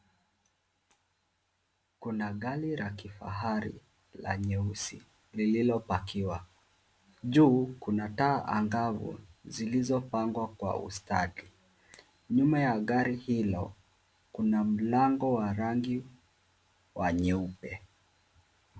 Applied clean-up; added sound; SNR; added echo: none; none; none; none.